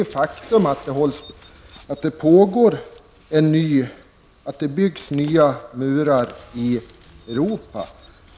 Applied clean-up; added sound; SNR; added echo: none; Chirp, tweet; 19 dB; none.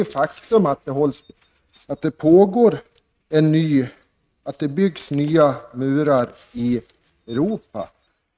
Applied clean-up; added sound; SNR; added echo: neural mask model RNNoise.